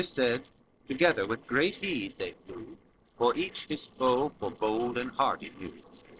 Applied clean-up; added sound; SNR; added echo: neural separator model SepFormer DNS4.